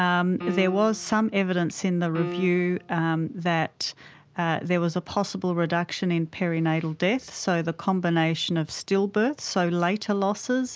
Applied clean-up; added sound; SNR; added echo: none; Piano; 11 dB; none.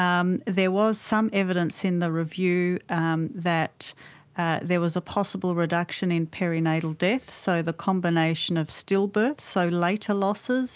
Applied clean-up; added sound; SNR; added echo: none; none; none; none.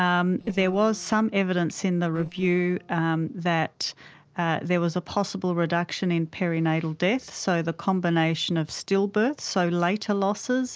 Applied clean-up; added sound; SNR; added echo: neural separator model SepFormer DNS4.